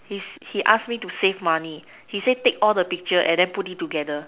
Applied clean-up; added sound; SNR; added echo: none; none; none; none.